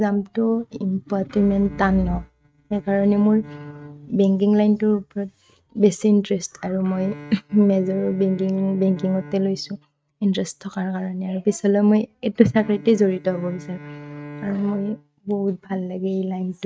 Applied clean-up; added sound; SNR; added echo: neural mask model RNNoise.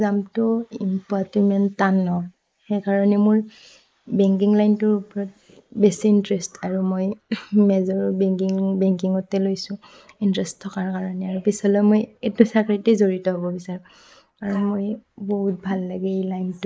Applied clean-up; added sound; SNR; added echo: neural mask model Resemble Enhance denoiser.